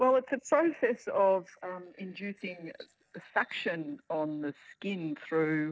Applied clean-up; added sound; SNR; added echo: neural separator model SepFormer DNS4.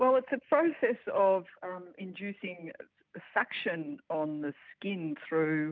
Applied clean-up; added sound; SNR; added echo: none; none; none; none.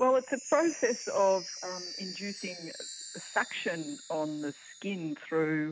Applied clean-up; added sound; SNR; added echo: none; Chime; 13 dB; none.